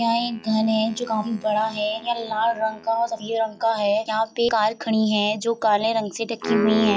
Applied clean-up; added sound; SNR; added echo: classical method log-MMSE.